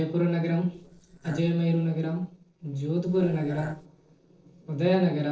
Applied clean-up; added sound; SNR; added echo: neural separator model SepFormer DNS4.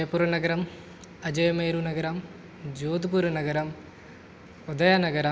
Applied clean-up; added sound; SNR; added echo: none; none; none; none.